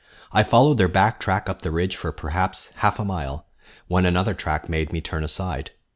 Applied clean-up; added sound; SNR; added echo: none; none; none; none.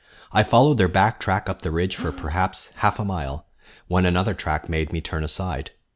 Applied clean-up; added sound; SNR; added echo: none; Gasp; 20 dB; none.